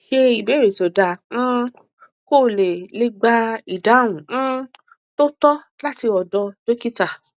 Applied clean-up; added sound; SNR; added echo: none; none; none; none.